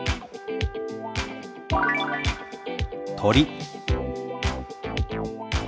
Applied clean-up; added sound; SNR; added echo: none; Wind instrument, woodwind instrument; 16 dB; none.